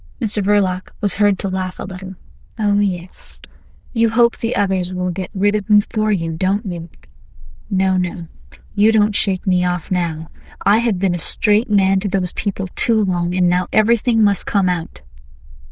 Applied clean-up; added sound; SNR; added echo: neural diffusion model UNIVERSE++.